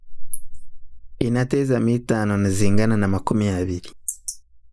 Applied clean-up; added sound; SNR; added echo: neural mask model Resemble Enhance denoiser.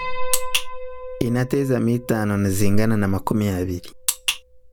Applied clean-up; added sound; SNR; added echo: none; Piano; 2 dB; none.